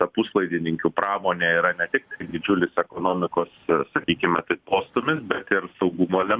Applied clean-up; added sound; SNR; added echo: none; none; none; none.